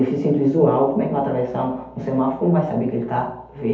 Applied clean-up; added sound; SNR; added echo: none; none; none; reverberation time 2.2 s.